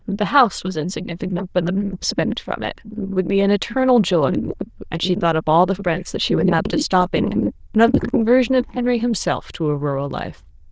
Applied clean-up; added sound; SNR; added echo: neural diffusion model UNIVERSE++.